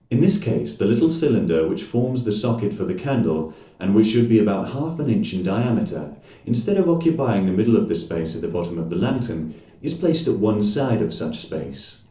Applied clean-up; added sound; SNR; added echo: neural separator model SepFormer DNS4.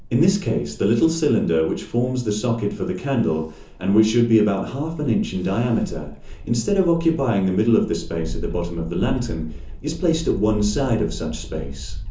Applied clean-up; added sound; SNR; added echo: none; Wind / Bird; 12 dB; reverberation time 0.8 s.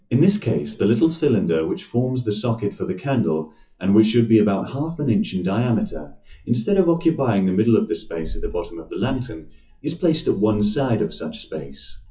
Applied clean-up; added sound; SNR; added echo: classical method WPE with log-MMSE.